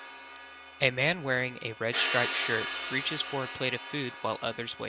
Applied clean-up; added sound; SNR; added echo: none; Crash cymbal; 5 dB; none.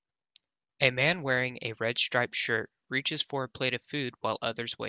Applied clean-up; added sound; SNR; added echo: none; none; none; none.